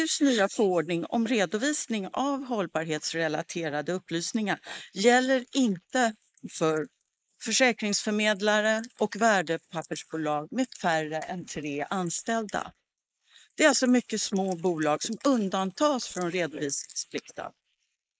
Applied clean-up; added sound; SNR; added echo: neural mask model Resemble Enhance denoiser.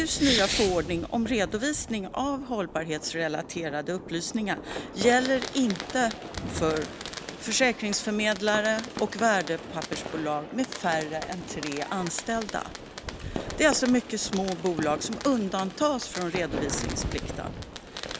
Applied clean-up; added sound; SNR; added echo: none; Fireworks; 8 dB; none.